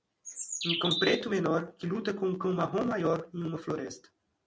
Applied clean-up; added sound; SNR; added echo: none; Bird; 3 dB; none.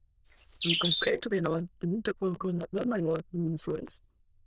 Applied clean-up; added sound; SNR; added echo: neural diffusion model UNIVERSE++.